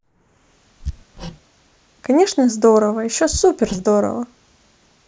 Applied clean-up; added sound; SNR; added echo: neural mask model Resemble Enhance denoiser.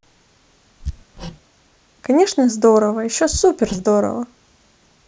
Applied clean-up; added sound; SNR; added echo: none; Hammer; 15 dB; none.